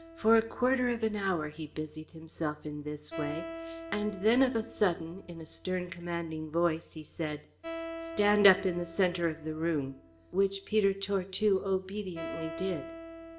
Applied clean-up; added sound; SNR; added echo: none; Acoustic guitar; 14 dB; reverberation time 0.6 s.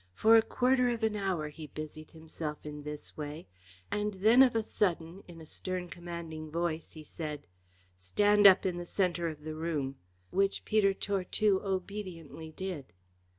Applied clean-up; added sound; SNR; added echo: none; none; none; none.